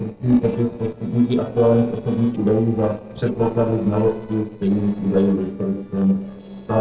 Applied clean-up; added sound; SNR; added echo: neural separator model SepFormer DNS4.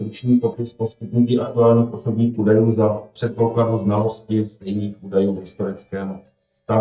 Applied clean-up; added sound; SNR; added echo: neural mask model DeepFilterNet 3.